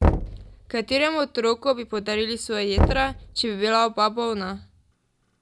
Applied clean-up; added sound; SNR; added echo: none; Knock; 3 dB; none.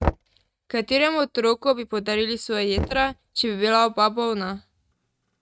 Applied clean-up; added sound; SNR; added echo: neural mask model RNNoise.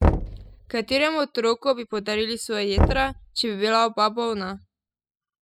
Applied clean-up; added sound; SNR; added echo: classical method spectral subtraction.